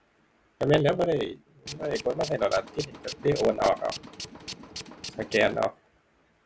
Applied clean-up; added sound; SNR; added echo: none; Tools; 13 dB; none.